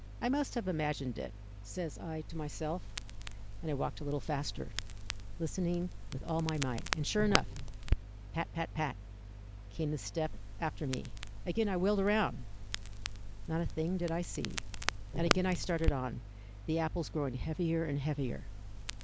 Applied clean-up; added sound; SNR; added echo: none; Crackle; 3 dB; none.